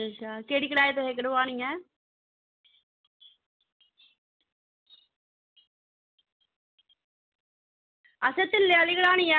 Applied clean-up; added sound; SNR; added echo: none; none; none; none.